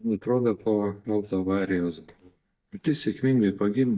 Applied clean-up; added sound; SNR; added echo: neural mask model DeepFilterNet 3.